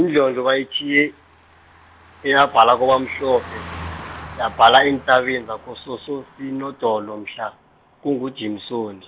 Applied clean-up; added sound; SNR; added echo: none; Car passing by; 20 dB; none.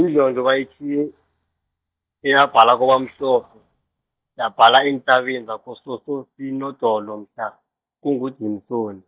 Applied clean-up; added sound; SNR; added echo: neural mask model DeepFilterNet 3.